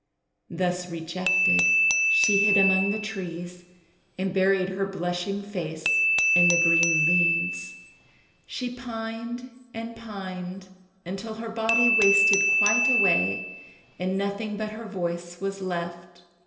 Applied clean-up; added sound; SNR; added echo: none; Glass / Bell; -4 dB; reverberation time 1.4 s.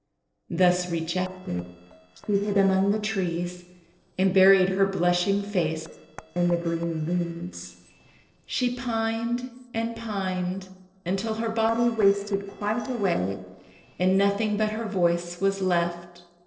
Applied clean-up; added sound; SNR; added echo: neural separator model SepFormer DNS4.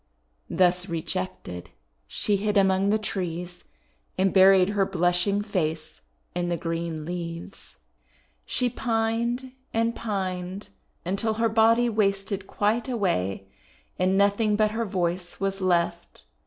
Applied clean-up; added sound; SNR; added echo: none; none; none; none.